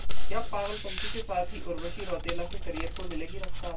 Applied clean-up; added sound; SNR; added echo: none; Hands; 9 dB; reverberation time 0.2 s.